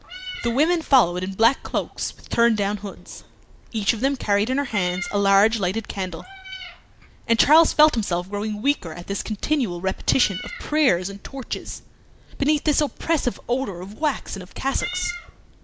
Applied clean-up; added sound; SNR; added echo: none; Meow; 17 dB; none.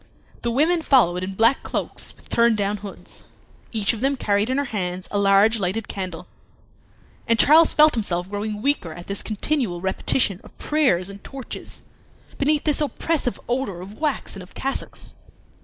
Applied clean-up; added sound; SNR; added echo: neural mask model Resemble Enhance denoiser.